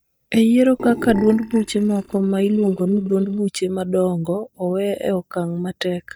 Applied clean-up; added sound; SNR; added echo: neural mask model DeepFilterNet 3.